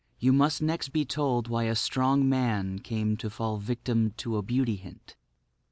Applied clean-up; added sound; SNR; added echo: none; none; none; none.